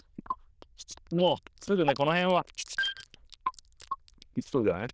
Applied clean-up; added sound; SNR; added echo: neural diffusion model UNIVERSE++.